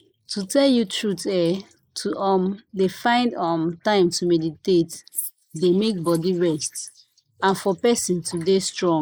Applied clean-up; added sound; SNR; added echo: neural mask model Resemble Enhance denoiser.